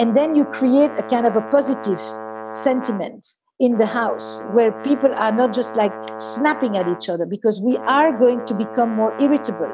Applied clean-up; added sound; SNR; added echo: none; Brass instrument; 13 dB; none.